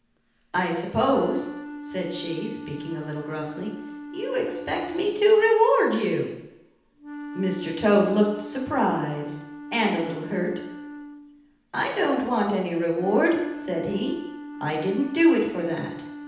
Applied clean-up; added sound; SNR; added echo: none; Wind instrument, woodwind instrument; 13 dB; reverberation time 0.9 s.